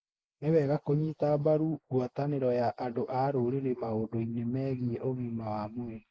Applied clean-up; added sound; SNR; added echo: neural mask model Resemble Enhance denoiser.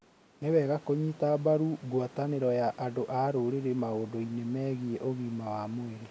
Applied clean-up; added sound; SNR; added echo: none; none; none; none.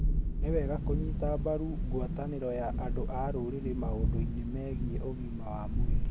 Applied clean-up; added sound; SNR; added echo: none; Thunderstorm; -5 dB; none.